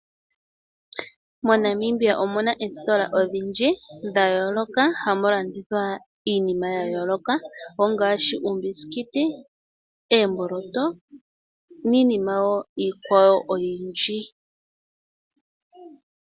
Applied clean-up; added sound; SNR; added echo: none; none; none; none.